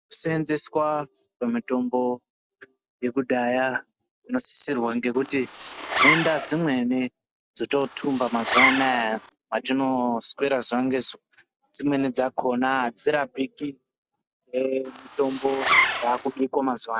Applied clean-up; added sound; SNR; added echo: none; Zipper (clothing); 0 dB; none.